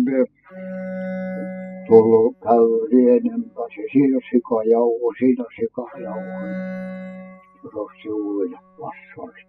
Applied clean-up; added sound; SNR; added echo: classical method spectral subtraction.